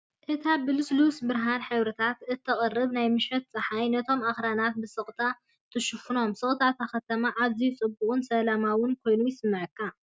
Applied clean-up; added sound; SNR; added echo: none; none; none; none.